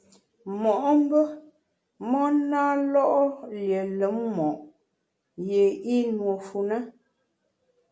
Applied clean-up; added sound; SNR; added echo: none; none; none; none.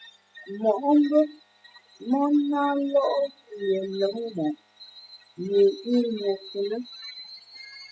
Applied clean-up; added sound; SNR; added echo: classical method spectral subtraction.